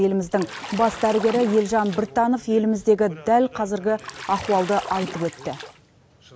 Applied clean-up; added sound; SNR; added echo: none; Bathtub (filling or washing) / Splash, splatter; 14 dB; none.